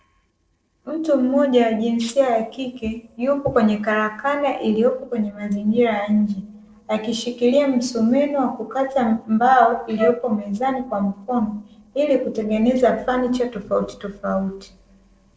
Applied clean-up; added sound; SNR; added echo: neural separator model SepFormer DNS4.